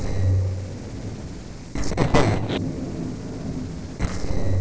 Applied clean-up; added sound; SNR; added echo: neural separator model SepFormer DNS4.